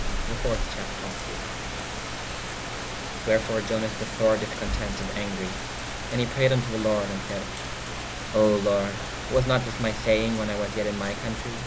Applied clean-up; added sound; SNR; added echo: none; Rain; 4 dB; none.